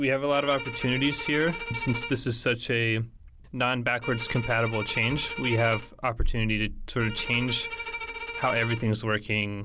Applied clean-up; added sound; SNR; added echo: none; Bowed string instrument; 10 dB; none.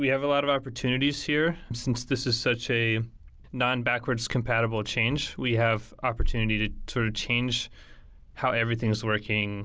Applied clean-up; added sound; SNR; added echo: none; none; none; none.